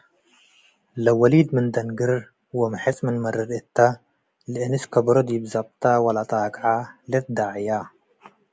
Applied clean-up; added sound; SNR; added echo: none; none; none; none.